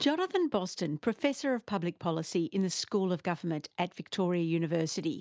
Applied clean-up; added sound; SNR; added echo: none; none; none; none.